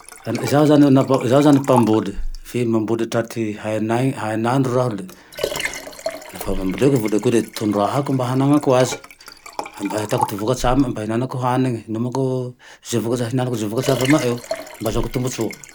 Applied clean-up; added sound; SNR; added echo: none; Liquid; 11 dB; none.